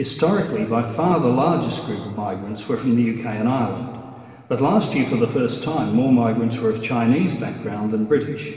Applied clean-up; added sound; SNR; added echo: none; none; none; reverberation time 2.1 s.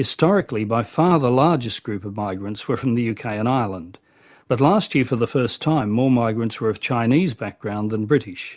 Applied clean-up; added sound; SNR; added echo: none; none; none; none.